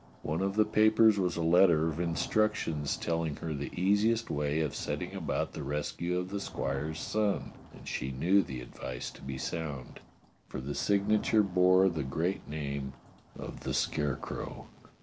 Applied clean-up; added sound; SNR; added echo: none; Thunder / Rain; 19 dB; none.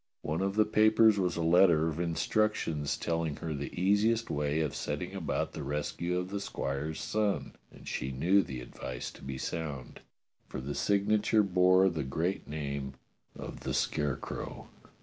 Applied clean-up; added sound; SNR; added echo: none; none; none; none.